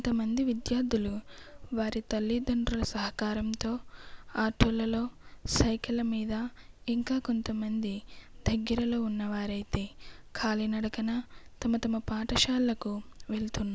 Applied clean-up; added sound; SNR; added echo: none; none; none; none.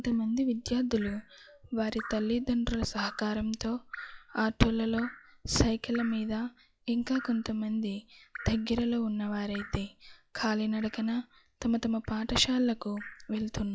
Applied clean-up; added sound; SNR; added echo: classical method log-MMSE.